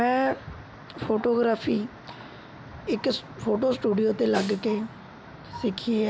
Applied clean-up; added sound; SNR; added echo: none; Snare drum; 14 dB; none.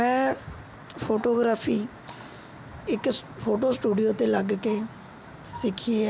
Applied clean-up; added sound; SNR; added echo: none; none; none; none.